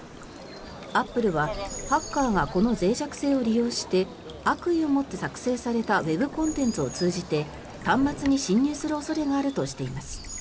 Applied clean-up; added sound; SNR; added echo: none; Stream / Bird vocalization, bird call, bird song; 15 dB; none.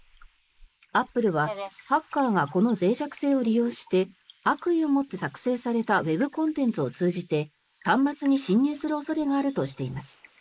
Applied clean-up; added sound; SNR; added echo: neural mask model Resemble Enhance denoiser.